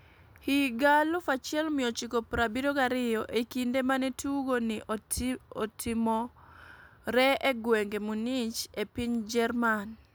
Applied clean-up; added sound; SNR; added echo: none; none; none; none.